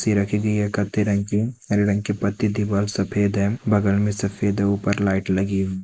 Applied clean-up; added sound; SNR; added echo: neural mask model Resemble Enhance denoiser.